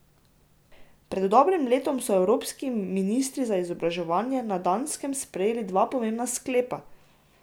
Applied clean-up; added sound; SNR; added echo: none; none; none; none.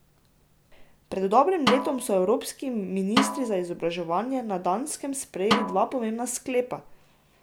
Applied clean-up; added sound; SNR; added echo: none; Snare drum; 4 dB; none.